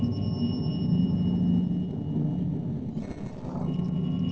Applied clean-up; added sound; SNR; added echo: neural separator model SepFormer DNS4.